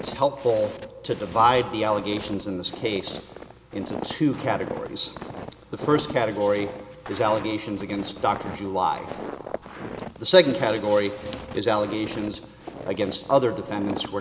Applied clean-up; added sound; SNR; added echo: none; Walk, footsteps; 13 dB; none.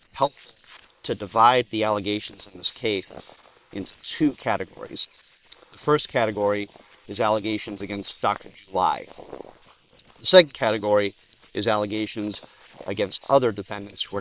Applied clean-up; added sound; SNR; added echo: neural separator model SepFormer WHAM!.